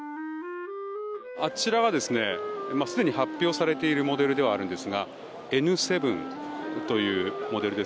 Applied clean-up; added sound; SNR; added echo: none; Wind instrument, woodwind instrument; 9 dB; none.